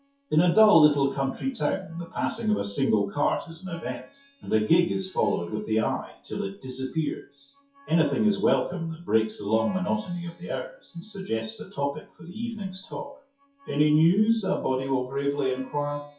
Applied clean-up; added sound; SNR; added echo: classical method WPE with log-MMSE.